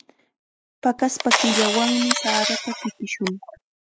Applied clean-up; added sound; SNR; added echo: classical method spectral subtraction.